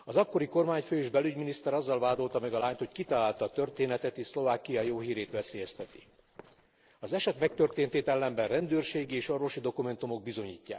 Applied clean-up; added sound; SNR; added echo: neural separator model SepFormer DNS4.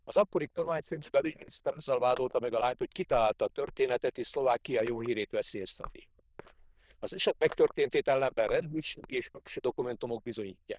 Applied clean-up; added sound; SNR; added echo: neural diffusion model UNIVERSE++.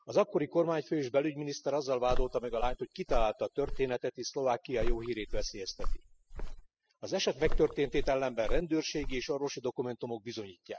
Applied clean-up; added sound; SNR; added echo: classical method spectral subtraction.